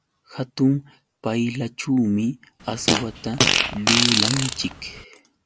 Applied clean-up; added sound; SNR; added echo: none; Fart; -3 dB; none.